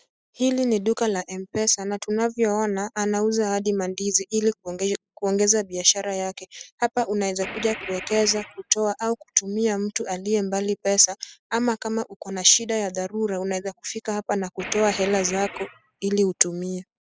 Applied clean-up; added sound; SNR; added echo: classical method spectral subtraction.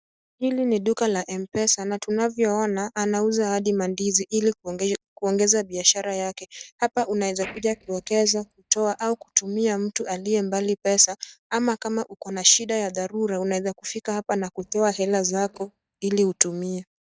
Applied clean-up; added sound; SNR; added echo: neural mask model DeepFilterNet 3.